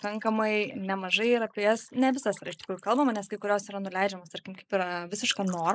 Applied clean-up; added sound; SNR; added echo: neural mask model Resemble Enhance denoiser.